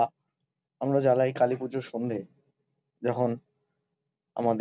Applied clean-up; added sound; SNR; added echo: none; none; none; none.